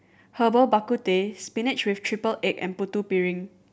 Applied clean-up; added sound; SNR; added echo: none; none; none; none.